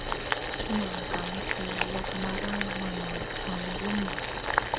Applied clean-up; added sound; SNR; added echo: none; Boiling; -5 dB; none.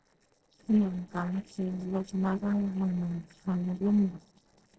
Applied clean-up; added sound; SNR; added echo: neural separator model SepFormer DNS4.